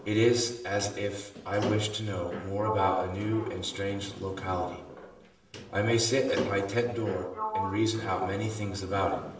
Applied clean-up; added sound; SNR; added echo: none; Sliding door; 9 dB; reverberation time 0.8 s.